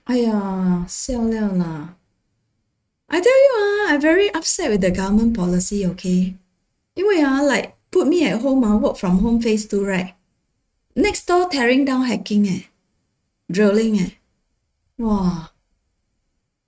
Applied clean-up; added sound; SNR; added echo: neural mask model RNNoise.